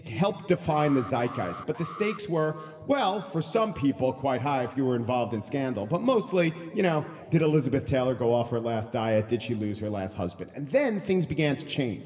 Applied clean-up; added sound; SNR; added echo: none; Alarm; 14 dB; reverberation time 1.6 s.